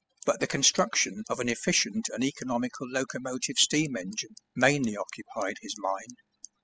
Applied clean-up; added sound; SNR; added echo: classical method spectral subtraction.